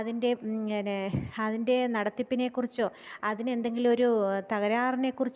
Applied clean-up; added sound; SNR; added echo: none; none; none; none.